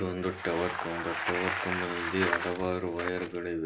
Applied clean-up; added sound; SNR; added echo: none; Bicycle; 3 dB; reverberation time 0.5 s.